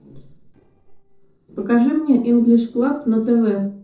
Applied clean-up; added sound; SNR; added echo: neural separator model SepFormer DNS4.